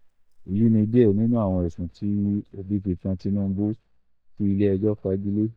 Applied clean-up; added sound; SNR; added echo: neural mask model DeepFilterNet 3.